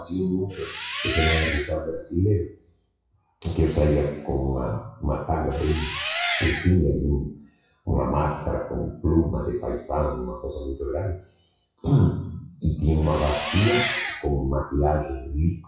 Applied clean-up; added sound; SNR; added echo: classical method WPE with log-MMSE.